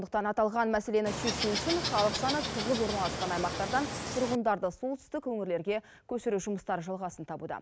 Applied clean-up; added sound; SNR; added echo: none; Water / Bird; 3 dB; none.